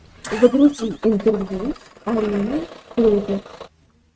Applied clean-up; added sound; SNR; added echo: neural mask model RNNoise.